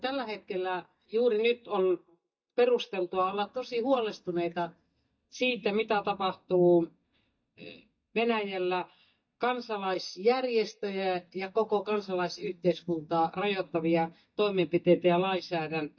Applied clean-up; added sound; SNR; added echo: neural mask model DeepFilterNet 3.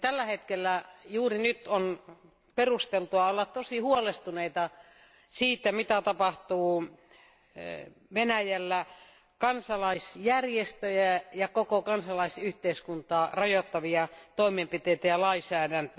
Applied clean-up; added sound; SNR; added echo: none; none; none; none.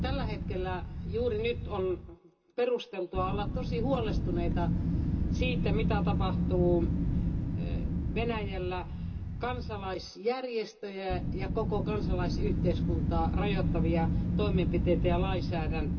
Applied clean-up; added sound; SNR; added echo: none; Wind; -3 dB; reverberation time 0.2 s.